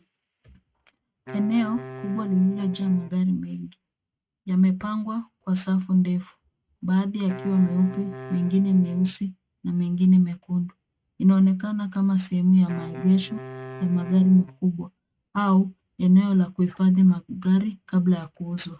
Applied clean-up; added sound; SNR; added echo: neural mask model RNNoise.